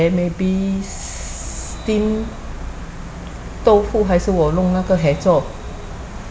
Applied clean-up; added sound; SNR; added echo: none; Vehicle; 19 dB; none.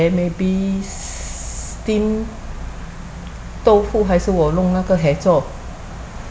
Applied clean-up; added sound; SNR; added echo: none; none; none; none.